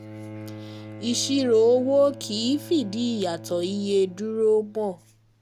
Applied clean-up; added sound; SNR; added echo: none; Bowed string instrument; 16 dB; none.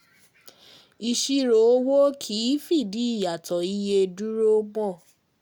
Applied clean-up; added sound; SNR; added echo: none; none; none; none.